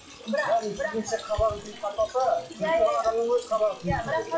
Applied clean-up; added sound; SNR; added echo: classical method WPE with log-MMSE.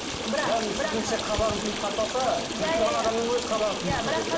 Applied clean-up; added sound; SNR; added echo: none; Stream; 4 dB; reverberation time 1.9 s.